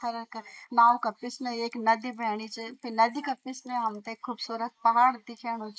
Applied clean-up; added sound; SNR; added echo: neural mask model Resemble Enhance denoiser.